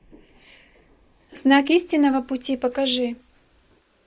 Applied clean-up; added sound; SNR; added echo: neural mask model Resemble Enhance denoiser.